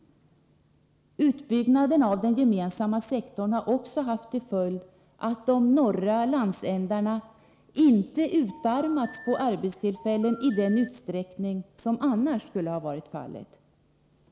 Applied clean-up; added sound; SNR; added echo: none; Telephone; 18 dB; none.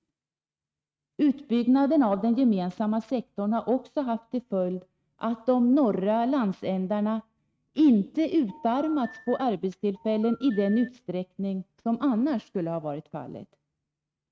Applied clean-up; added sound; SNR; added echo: neural mask model RNNoise.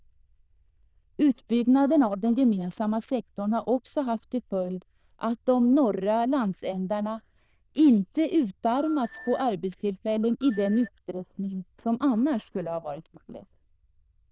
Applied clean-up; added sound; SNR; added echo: neural diffusion model UNIVERSE++.